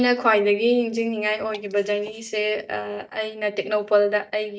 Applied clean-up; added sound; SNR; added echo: neural mask model DeepFilterNet 3.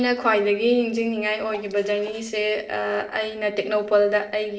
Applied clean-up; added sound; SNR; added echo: neural separator model SepFormer DNS4.